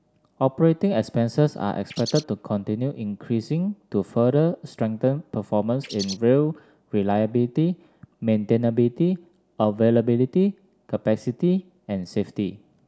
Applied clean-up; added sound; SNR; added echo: none; Bird; 12 dB; none.